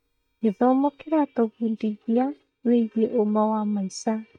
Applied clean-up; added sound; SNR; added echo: neural mask model DeepFilterNet 3.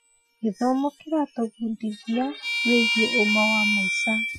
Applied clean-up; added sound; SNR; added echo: classical method Wiener filter.